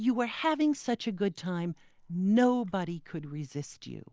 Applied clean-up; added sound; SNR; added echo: none; none; none; none.